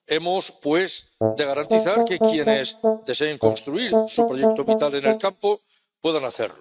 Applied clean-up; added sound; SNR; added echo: neural mask model RNNoise.